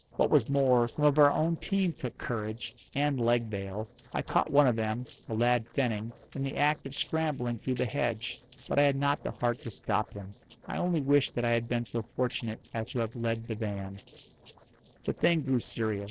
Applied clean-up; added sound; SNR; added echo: neural separator model SepFormer DNS4.